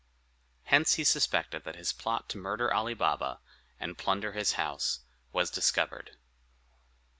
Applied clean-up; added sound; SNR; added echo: none; none; none; none.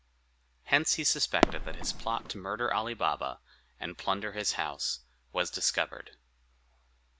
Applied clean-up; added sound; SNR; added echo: none; Fireworks; -4 dB; none.